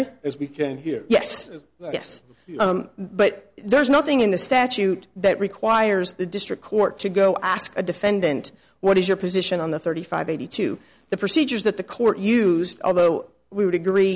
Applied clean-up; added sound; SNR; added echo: none; none; none; none.